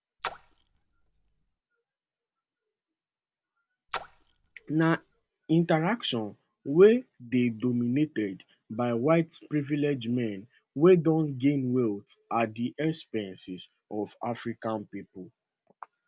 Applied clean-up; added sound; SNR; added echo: none; Splash, splatter; 15 dB; none.